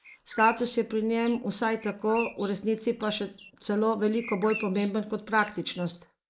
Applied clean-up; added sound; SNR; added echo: neural mask model Resemble Enhance denoiser.